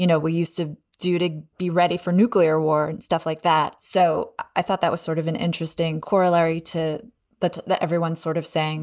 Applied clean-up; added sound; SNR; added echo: none; none; none; none.